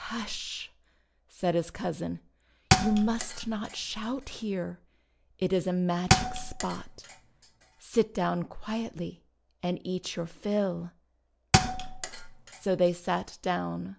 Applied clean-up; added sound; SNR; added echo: none; Thump, thud; 1 dB; none.